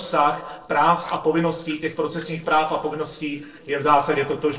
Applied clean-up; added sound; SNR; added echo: neural separator model SepFormer DNS4.